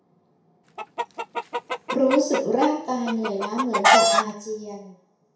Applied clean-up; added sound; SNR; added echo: none; Chicken, rooster; -2 dB; reverberation time 0.5 s.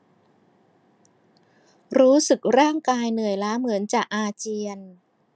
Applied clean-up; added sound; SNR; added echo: none; none; none; none.